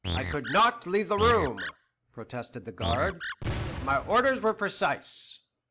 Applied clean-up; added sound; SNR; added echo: none; Animal + Boom; 7 dB; none.